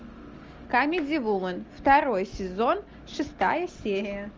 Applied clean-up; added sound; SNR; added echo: none; Tap; 20 dB; none.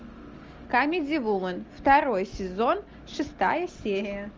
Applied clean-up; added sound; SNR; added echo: none; none; none; none.